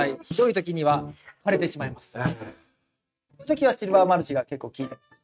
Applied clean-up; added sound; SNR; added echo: neural mask model RNNoise.